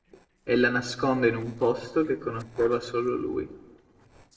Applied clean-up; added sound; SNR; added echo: neural separator model SepFormer DNS4.